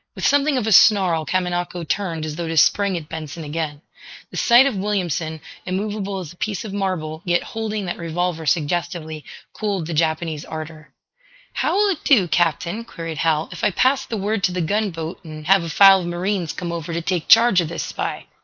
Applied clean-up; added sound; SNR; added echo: neural mask model Resemble Enhance denoiser.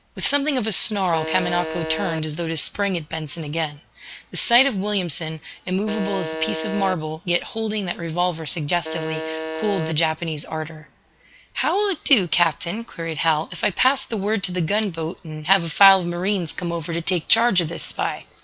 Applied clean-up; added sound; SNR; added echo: none; Alarm; 6 dB; none.